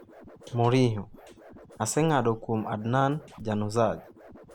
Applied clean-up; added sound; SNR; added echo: none; Scratching (performance technique); 20 dB; none.